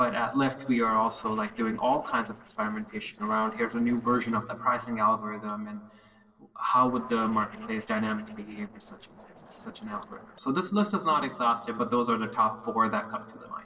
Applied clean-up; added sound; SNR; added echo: neural separator model SepFormer DNS4.